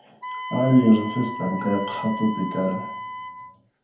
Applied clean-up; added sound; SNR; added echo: none; Wind instrument, woodwind instrument; 10 dB; reverberation time 0.7 s.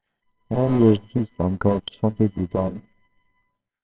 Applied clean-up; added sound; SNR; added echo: neural separator model SepFormer WHAMR!.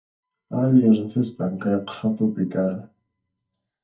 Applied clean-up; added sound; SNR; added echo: neural mask model DeepFilterNet 3.